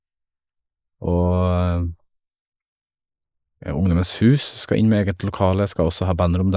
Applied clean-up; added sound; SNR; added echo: neural mask model Resemble Enhance denoiser.